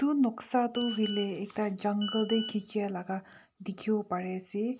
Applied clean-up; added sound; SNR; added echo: none; Telephone; 8 dB; none.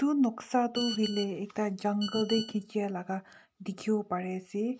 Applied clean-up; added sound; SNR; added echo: neural mask model RNNoise.